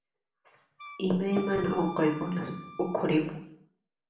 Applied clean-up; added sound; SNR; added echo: none; Wind instrument, woodwind instrument; 17 dB; reverberation time 0.6 s.